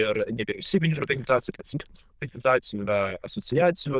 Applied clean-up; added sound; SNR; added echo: neural diffusion model UNIVERSE++.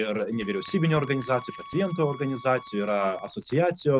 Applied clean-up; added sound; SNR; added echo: none; Bowed string instrument + Crushing; 18 dB; none.